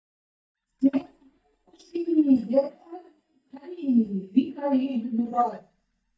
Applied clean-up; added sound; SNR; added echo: neural mask model DeepFilterNet 3.